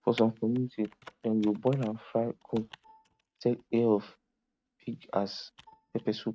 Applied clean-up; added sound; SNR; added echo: neural mask model RNNoise.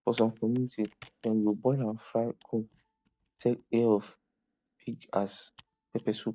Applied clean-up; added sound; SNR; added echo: neural mask model DeepFilterNet 3.